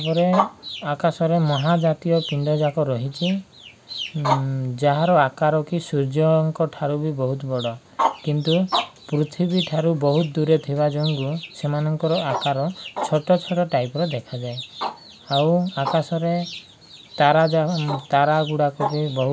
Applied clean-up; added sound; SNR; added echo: none; none; none; none.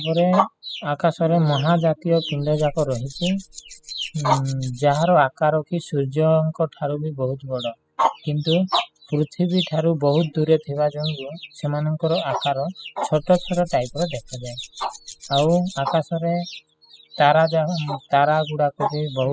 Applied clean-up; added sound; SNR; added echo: classical method spectral subtraction.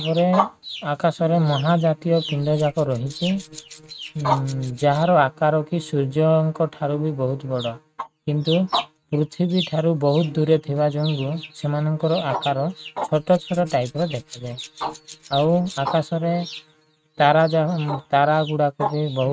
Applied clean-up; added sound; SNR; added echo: neural mask model RNNoise.